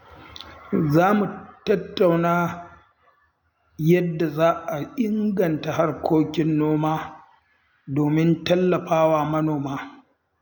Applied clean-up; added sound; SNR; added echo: none; none; none; none.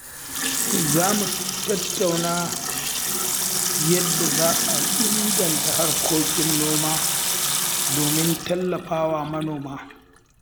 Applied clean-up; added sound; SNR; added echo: none; Sink (filling or washing) / Water tap, faucet; -3 dB; none.